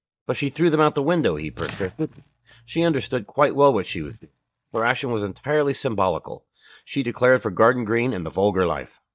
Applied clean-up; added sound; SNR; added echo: neural mask model DeepFilterNet 3.